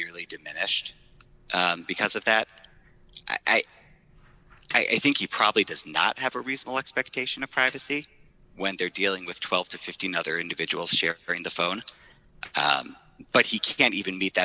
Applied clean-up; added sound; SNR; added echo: none; Snare drum; 19 dB; none.